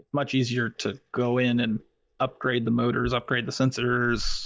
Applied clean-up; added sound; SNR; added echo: neural mask model DeepFilterNet 3.